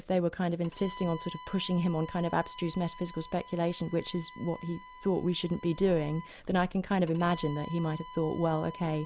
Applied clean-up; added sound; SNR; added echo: none; Bowed string instrument; 16 dB; none.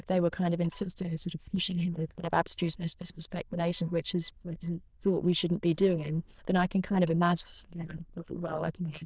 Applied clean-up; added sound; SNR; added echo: neural diffusion model UNIVERSE++.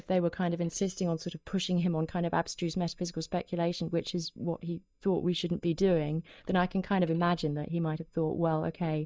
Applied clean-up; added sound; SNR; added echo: neural mask model DeepFilterNet 3.